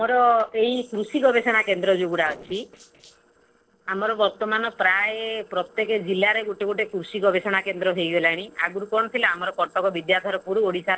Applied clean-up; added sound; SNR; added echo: neural separator model SepFormer DNS4.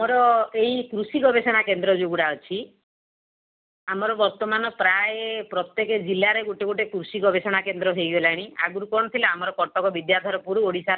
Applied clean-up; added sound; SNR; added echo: none; none; none; none.